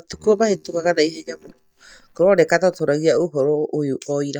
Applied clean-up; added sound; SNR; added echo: neural mask model DeepFilterNet 3.